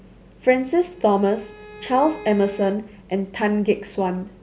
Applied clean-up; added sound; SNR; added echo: none; Bowed string instrument; 20 dB; none.